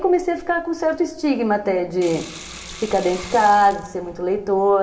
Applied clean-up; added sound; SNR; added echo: none; Sink (filling or washing) / Water; 17 dB; reverberation time 2.6 s.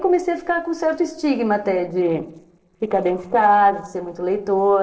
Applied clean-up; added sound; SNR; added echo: neural separator model SepFormer DNS4.